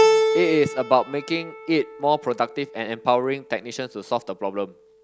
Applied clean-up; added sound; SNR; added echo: none; Keyboard (musical); 2 dB; none.